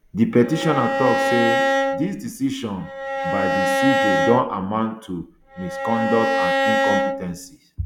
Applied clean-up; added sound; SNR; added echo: none; Bowed string instrument; -1 dB; none.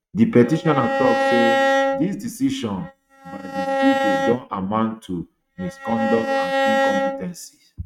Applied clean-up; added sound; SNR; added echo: neural mask model RNNoise.